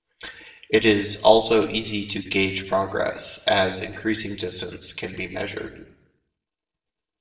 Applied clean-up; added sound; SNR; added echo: none; none; none; reverberation time 0.7 s.